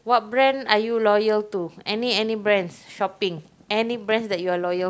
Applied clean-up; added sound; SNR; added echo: none; none; none; none.